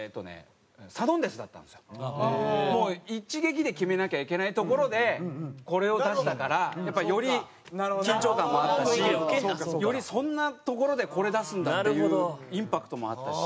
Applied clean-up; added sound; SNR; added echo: none; none; none; none.